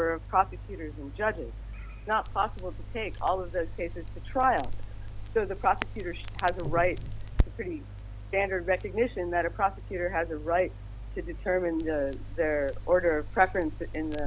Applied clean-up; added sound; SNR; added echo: none; Crackle; 6 dB; none.